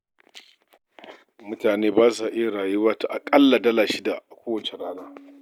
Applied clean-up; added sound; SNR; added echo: none; none; none; none.